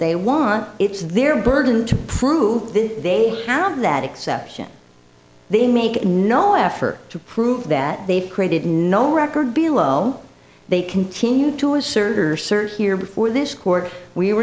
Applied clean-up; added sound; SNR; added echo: none; none; none; none.